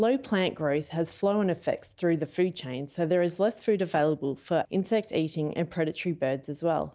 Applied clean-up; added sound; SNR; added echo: none; none; none; none.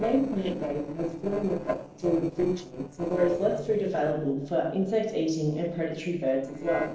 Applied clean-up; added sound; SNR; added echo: neural separator model SepFormer DNS4.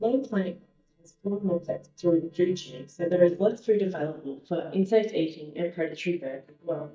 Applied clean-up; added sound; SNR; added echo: neural mask model DeepFilterNet 3.